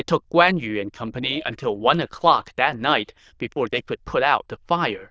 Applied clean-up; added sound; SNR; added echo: neural diffusion model UNIVERSE++.